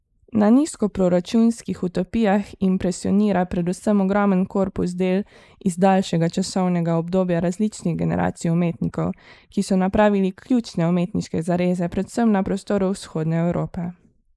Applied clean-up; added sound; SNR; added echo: neural mask model Resemble Enhance denoiser.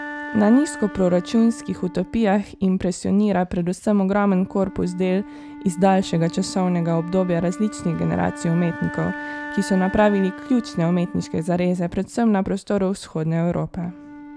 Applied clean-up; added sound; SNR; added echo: none; Wind instrument, woodwind instrument; 15 dB; none.